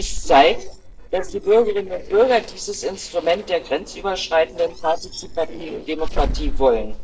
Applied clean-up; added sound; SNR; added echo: neural separator model SepFormer DNS4.